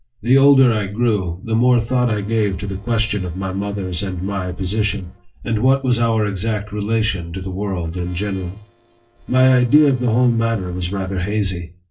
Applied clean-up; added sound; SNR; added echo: neural separator model SepFormer DNS4.